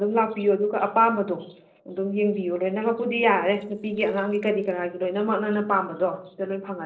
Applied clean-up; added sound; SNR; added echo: neural separator model SepFormer DNS4.